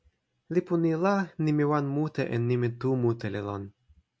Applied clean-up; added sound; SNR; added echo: none; none; none; none.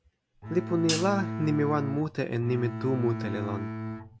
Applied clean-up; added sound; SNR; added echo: none; Bowed string instrument + Hi-hat; 5 dB; none.